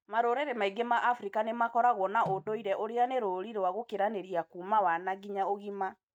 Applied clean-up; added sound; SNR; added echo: neural mask model RNNoise.